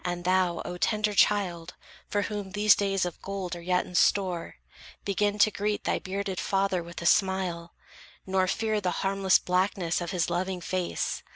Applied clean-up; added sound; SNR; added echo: none; none; none; none.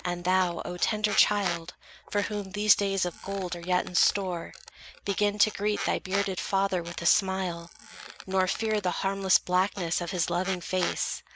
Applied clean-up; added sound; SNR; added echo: none; Squeak; 13 dB; none.